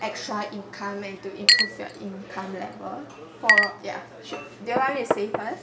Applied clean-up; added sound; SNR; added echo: none; Chink, clink; -4 dB; reverberation time 0.6 s.